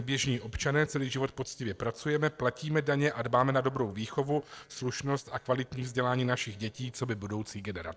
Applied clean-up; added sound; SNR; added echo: neural separator model SepFormer DNS4.